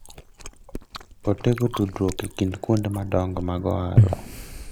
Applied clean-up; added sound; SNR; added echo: none; Chewing, mastication; 2 dB; none.